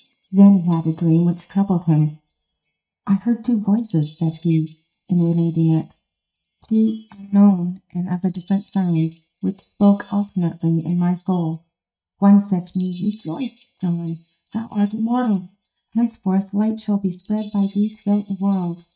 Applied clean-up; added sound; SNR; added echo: neural mask model DeepFilterNet 3.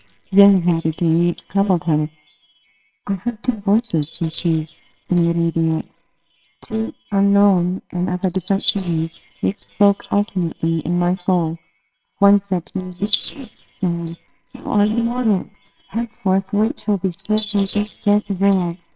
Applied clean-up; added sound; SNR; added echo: neural separator model SepFormer WHAMR!.